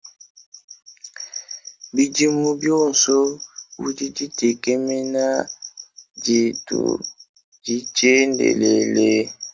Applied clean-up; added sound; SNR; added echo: none; none; none; none.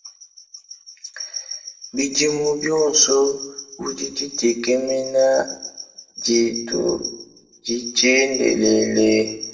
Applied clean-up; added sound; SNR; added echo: none; none; none; reverberation time 0.7 s.